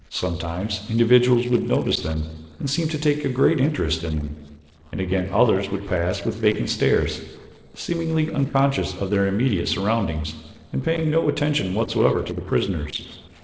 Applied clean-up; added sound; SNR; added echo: neural separator model SepFormer DNS4.